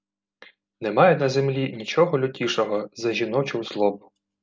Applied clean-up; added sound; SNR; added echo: none; none; none; none.